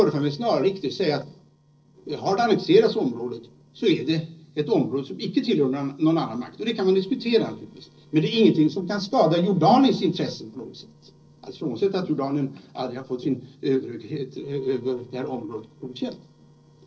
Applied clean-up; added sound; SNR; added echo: neural separator model SepFormer DNS4.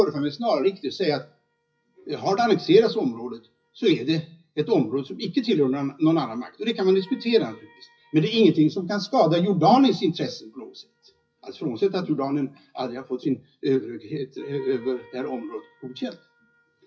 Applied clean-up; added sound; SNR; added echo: classical method WPE with log-MMSE.